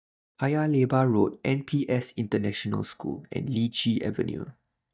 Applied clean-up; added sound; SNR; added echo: neural mask model DeepFilterNet 3.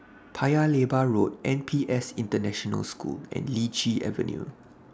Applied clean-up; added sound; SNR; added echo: none; none; none; none.